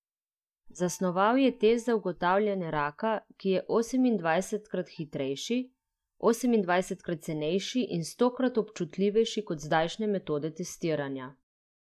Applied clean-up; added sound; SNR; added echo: neural mask model DeepFilterNet 3.